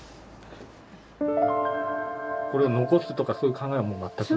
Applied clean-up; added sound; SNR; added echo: none; none; none; none.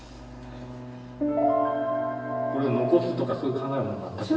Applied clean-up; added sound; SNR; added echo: none; Bowed string instrument; 12 dB; reverberation time 1.2 s.